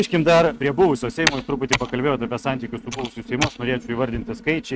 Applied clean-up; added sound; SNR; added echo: neural mask model RNNoise.